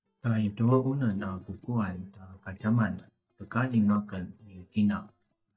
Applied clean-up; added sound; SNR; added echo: neural mask model DeepFilterNet 3.